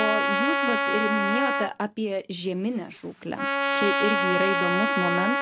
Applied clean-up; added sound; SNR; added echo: none; Trumpet; -2 dB; none.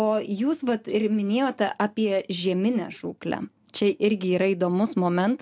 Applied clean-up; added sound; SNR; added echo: none; none; none; none.